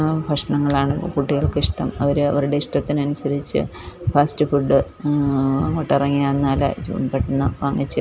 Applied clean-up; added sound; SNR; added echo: none; none; none; none.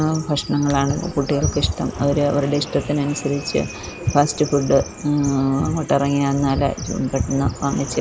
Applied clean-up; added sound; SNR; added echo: none; Fixed-wing aircraft, airplane + Bird vocalization, bird call, bird song; 15 dB; none.